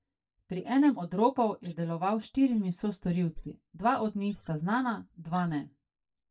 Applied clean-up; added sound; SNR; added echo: neural mask model DeepFilterNet 3.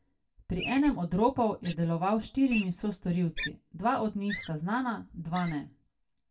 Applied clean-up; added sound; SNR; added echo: none; Wild animals; 14 dB; reverberation time 0.2 s.